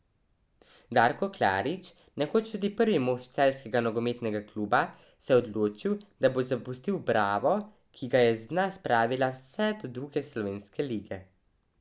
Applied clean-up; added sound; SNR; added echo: none; none; none; none.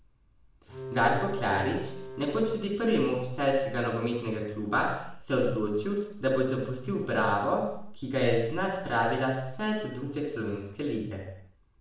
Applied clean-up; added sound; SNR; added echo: none; Bowed string instrument; 11 dB; reverberation time 0.7 s.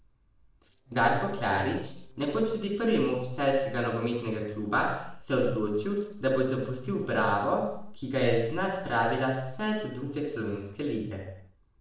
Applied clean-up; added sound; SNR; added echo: neural separator model SepFormer DNS4.